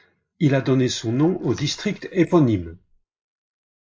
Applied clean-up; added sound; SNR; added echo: neural mask model Resemble Enhance denoiser.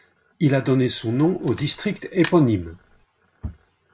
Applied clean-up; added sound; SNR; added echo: none; Camera; 14 dB; none.